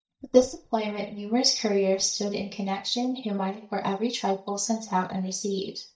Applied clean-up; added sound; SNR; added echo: neural mask model DeepFilterNet 3.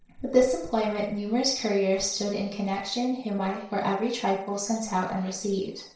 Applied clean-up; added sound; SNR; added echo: neural separator model SepFormer DNS4.